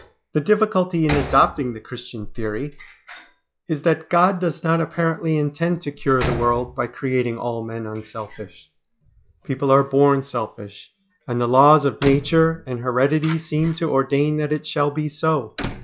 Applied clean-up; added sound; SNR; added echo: classical method log-MMSE.